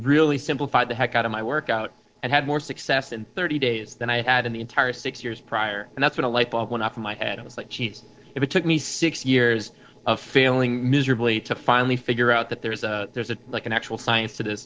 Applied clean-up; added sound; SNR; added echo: neural separator model SepFormer DNS4.